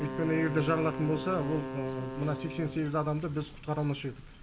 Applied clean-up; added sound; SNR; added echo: none; Wind instrument, woodwind instrument; 8 dB; none.